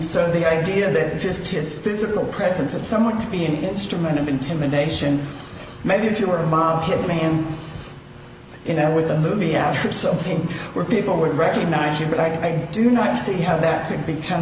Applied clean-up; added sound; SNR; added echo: none; none; none; none.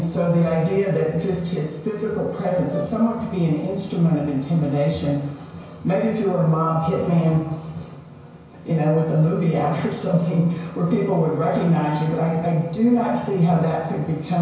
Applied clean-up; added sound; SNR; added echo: none; Brass instrument; 15 dB; reverberation time 0.6 s.